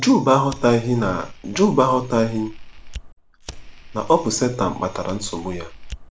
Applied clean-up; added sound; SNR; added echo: none; Fire; 15 dB; none.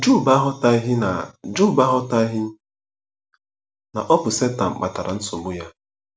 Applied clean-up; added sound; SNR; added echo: none; none; none; none.